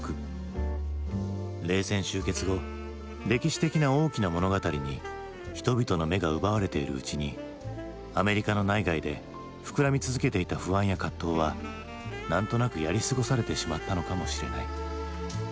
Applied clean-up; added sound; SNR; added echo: none; none; none; none.